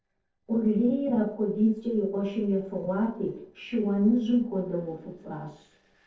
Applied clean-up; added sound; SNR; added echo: neural separator model SepFormer DNS4.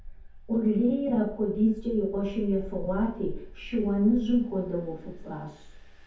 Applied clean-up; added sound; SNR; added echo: none; Engine; 13 dB; reverberation time 0.6 s.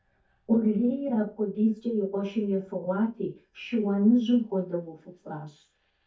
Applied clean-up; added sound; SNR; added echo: neural mask model DeepFilterNet 3.